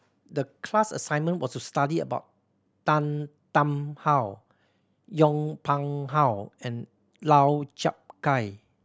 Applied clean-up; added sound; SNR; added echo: none; none; none; none.